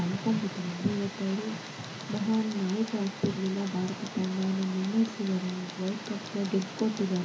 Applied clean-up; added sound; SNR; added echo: none; Tick; 10 dB; reverberation time 0.4 s.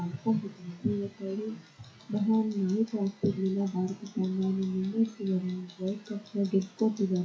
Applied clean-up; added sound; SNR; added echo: classical method WPE with log-MMSE.